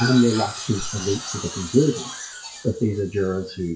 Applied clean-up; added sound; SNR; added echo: classical method WPE with log-MMSE.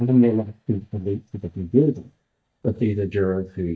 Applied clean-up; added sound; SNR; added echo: neural mask model DeepFilterNet 3.